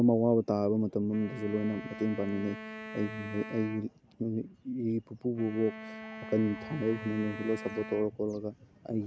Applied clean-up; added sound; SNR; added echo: none; Wind instrument, woodwind instrument; 13 dB; none.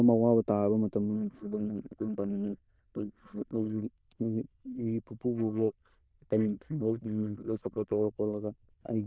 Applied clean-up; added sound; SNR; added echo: neural diffusion model UNIVERSE++.